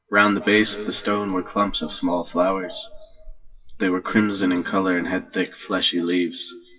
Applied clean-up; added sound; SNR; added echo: classical method WPE with log-MMSE.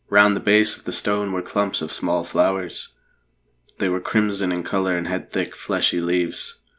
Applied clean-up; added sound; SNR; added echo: none; none; none; none.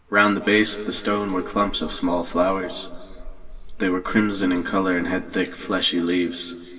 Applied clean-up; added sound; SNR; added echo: none; Rain; 14 dB; reverberation time 2.4 s.